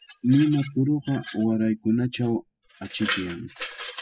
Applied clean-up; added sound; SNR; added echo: classical method spectral subtraction.